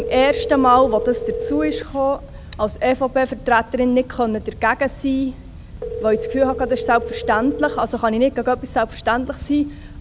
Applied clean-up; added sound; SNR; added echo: none; Telephone; 9 dB; none.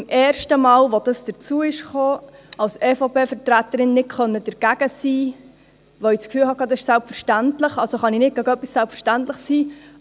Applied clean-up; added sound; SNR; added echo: none; none; none; none.